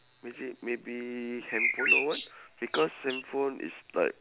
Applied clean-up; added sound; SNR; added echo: none; Bird; -3 dB; none.